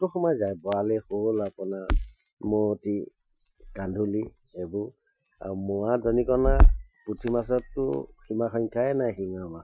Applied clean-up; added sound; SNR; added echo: classical method Wiener filter.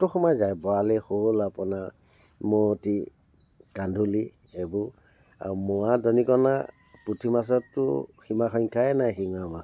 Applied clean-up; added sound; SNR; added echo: none; none; none; none.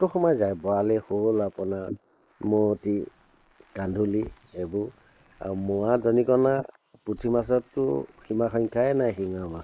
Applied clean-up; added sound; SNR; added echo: neural mask model Resemble Enhance denoiser.